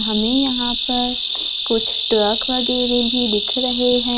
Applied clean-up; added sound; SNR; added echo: neural mask model RNNoise.